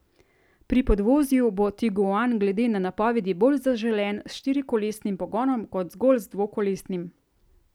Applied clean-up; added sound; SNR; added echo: none; none; none; none.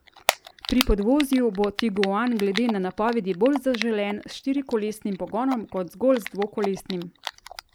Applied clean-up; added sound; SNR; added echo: none; Typing; 10 dB; none.